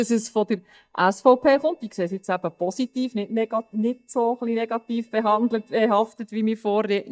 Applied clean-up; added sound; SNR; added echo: neural mask model DeepFilterNet 3.